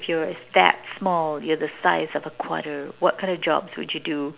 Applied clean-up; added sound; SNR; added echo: none; none; none; none.